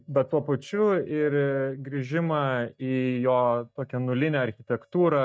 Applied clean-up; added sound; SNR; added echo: neural mask model DeepFilterNet 3.